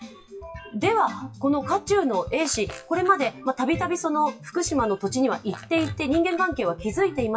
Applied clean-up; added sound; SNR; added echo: classical method WPE with log-MMSE.